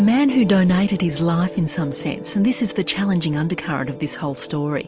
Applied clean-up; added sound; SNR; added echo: none; none; none; none.